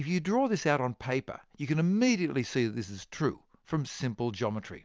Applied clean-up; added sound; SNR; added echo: none; none; none; none.